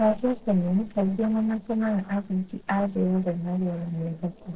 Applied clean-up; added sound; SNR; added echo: neural separator model SepFormer DNS4.